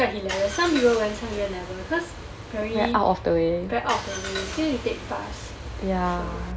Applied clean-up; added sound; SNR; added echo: none; Car; 12 dB; none.